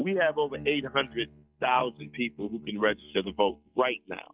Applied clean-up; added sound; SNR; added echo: neural mask model DeepFilterNet 3.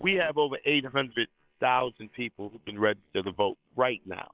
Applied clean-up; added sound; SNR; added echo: neural separator model SepFormer WHAM!.